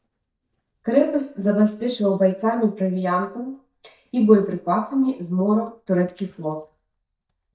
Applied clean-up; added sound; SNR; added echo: neural mask model DeepFilterNet 3.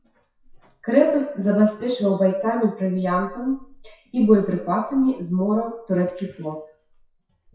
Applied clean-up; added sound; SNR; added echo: classical method WPE with log-MMSE.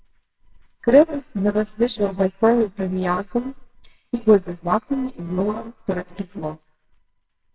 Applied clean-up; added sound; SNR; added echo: neural separator model SepFormer WHAMR!.